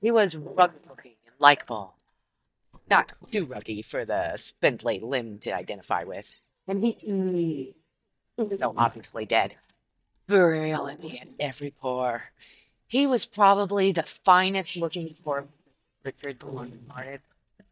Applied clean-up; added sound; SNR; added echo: neural mask model DeepFilterNet 3.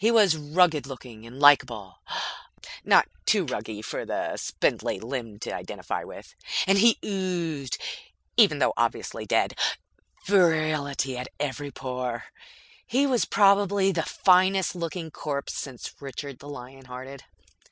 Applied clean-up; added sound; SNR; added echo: none; none; none; none.